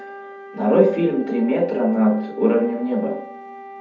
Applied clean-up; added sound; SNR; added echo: none; Wind instrument, woodwind instrument; 17 dB; reverberation time 0.6 s.